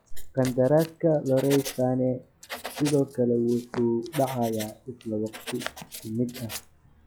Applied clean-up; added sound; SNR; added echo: classical method log-MMSE.